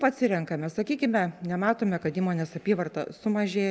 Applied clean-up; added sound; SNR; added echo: none; none; none; none.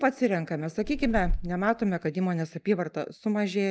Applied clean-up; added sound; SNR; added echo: neural mask model DeepFilterNet 3.